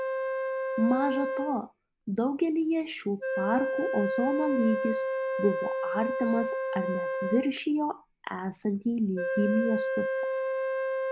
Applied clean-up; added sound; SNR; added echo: none; Wind instrument, woodwind instrument; 2 dB; none.